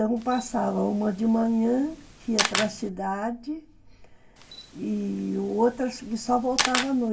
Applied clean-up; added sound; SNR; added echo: none; Camera; 7 dB; reverberation time 0.2 s.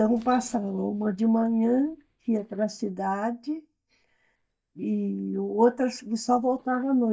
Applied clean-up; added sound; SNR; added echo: neural mask model DeepFilterNet 3.